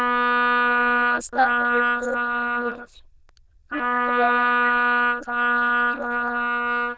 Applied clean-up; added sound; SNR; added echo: neural diffusion model UNIVERSE++.